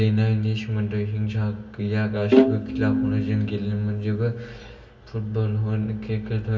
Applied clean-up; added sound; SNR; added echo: none; Bowed string instrument; -1 dB; reverberation time 0.1 s.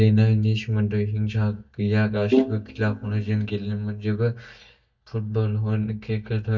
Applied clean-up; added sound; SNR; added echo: neural mask model DeepFilterNet 3.